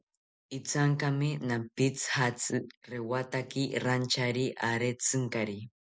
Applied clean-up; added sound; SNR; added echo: none; none; none; none.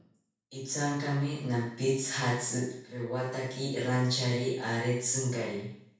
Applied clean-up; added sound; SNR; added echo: none; none; none; reverberation time 0.7 s.